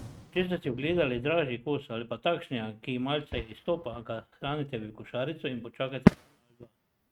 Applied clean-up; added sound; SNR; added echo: neural mask model RNNoise.